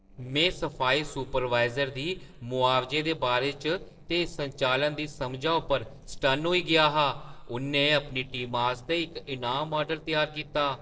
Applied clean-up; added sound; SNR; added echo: neural separator model SepFormer DNS4.